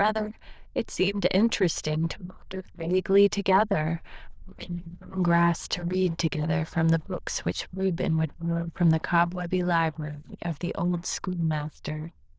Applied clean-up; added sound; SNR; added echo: neural diffusion model UNIVERSE++.